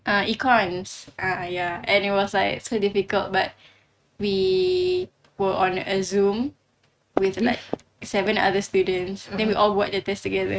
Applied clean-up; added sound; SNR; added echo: neural mask model RNNoise.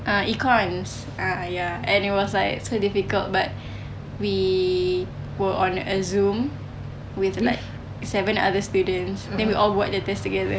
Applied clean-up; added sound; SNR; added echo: none; none; none; none.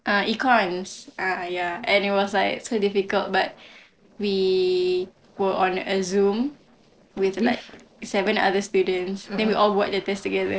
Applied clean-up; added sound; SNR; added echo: neural separator model SepFormer DNS4.